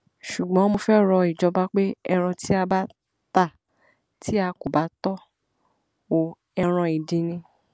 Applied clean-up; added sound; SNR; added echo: none; none; none; none.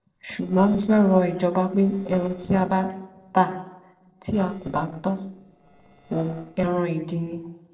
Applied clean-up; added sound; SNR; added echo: neural separator model SepFormer DNS4.